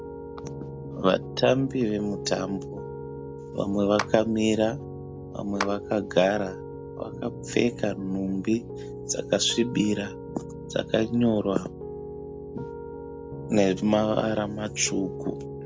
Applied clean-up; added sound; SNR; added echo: none; Clapping + Piano; 10 dB; none.